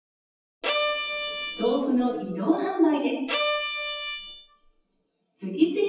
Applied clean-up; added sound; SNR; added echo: classical method WPE with log-MMSE.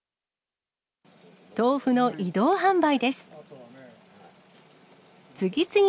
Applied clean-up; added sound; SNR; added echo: none; none; none; none.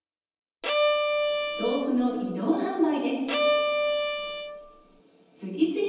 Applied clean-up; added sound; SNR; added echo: none; Bowed string instrument; -3 dB; reverberation time 1.1 s.